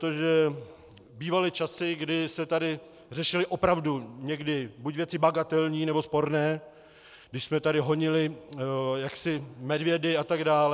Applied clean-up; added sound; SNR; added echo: none; none; none; none.